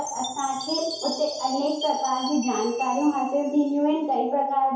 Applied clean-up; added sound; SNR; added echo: none; Chime; 13 dB; reverberation time 2.4 s.